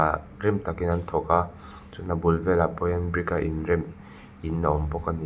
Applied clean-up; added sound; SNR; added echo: none; none; none; none.